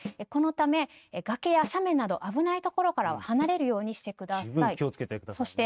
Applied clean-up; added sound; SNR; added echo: neural mask model RNNoise.